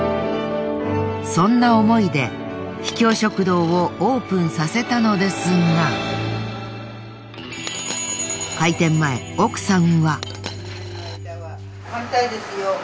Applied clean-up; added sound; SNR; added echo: none; Coin (dropping); 15 dB; none.